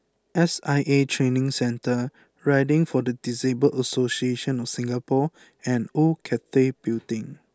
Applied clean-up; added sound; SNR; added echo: none; none; none; none.